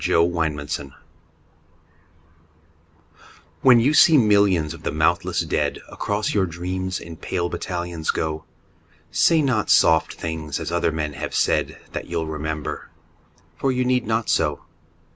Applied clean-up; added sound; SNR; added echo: none; none; none; none.